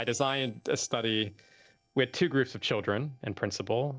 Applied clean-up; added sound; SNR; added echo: neural separator model SepFormer DNS4.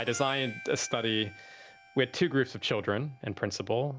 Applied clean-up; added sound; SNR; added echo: none; Harmonica; 18 dB; none.